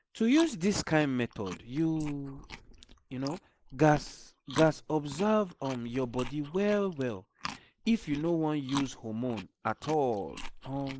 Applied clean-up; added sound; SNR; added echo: neural mask model Resemble Enhance denoiser.